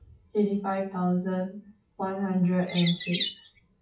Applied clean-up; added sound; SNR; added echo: classical method WPE with log-MMSE.